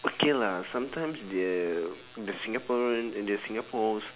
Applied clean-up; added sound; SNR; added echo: none; none; none; none.